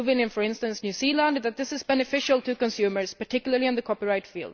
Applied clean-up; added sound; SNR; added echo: none; none; none; none.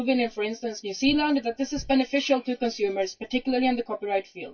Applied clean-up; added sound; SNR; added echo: classical method WPE with log-MMSE.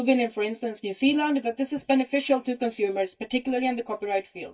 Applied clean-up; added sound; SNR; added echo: neural mask model DeepFilterNet 3.